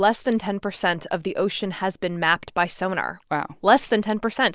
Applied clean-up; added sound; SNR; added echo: none; none; none; none.